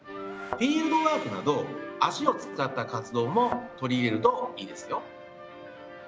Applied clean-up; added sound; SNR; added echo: none; Thump, thud; 12 dB; none.